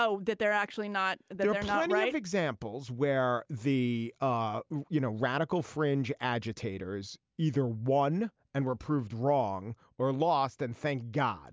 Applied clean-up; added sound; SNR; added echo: none; none; none; none.